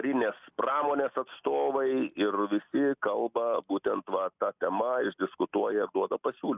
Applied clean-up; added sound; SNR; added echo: none; none; none; none.